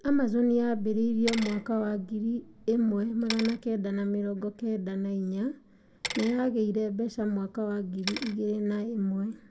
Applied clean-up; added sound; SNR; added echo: none; Bicycle; 14 dB; reverberation time 0.6 s.